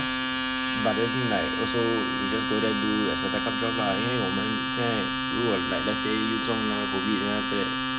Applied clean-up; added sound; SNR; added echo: none; Domestic sounds, home sounds; -2 dB; none.